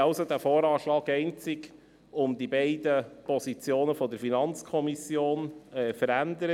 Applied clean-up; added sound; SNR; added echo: none; none; none; none.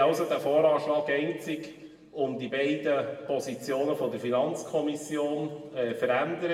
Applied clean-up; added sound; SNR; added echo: none; none; none; reverberation time 1.2 s.